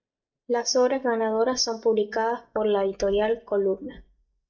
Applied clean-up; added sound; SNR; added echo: neural mask model DeepFilterNet 3.